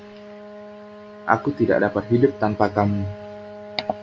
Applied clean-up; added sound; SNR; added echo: none; Brass instrument; 16 dB; none.